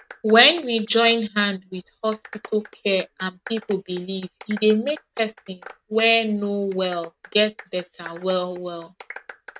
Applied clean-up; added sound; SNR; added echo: neural mask model RNNoise.